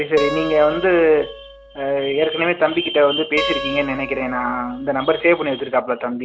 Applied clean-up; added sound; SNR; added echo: none; Acoustic guitar; 12 dB; none.